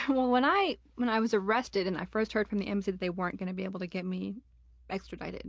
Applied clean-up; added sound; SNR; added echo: none; none; none; none.